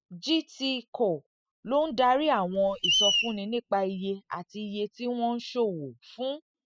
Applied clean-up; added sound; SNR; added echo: classical method spectral subtraction.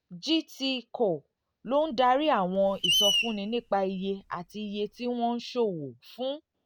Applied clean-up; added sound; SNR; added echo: none; Screech; 4 dB; none.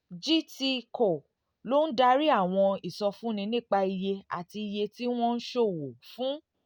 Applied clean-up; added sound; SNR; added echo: none; none; none; none.